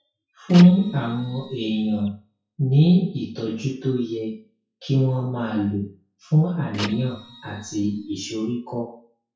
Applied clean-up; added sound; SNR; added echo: classical method WPE with log-MMSE.